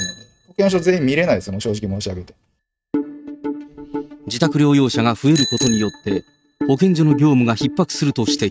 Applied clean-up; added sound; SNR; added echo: neural mask model RNNoise.